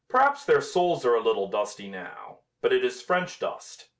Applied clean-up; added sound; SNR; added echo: none; none; none; none.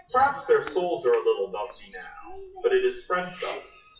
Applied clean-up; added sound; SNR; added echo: classical method WPE with log-MMSE.